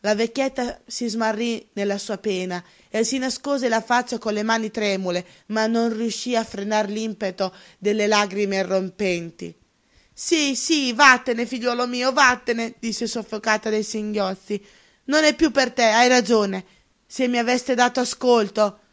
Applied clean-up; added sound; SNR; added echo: none; none; none; none.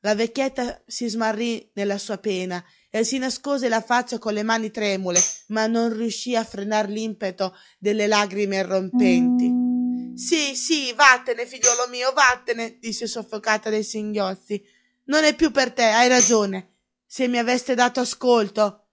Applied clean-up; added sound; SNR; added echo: classical method log-MMSE.